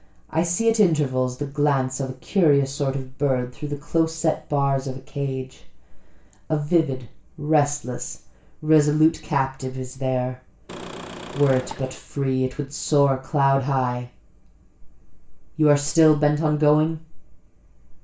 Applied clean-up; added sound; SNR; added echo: none; Engine / Car; 12 dB; reverberation time 0.3 s.